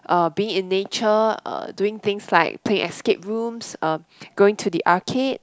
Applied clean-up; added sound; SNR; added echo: none; none; none; none.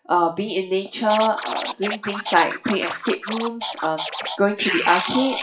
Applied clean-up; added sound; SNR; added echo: classical method WPE with log-MMSE.